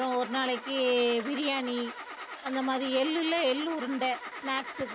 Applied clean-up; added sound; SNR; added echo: none; Engine starting / Car; 11 dB; none.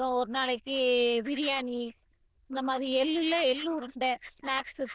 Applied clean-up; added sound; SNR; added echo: neural diffusion model UNIVERSE++.